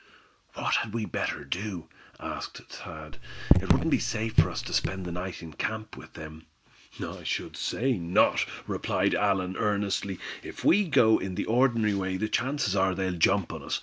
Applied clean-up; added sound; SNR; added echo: none; Raindrop / Drip; -3 dB; none.